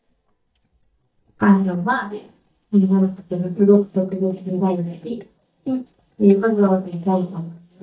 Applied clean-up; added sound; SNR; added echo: neural mask model DeepFilterNet 3.